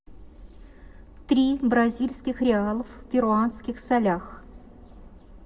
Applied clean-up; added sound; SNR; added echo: none; none; none; reverberation time 1.0 s.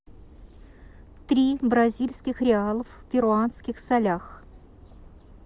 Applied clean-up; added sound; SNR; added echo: none; none; none; none.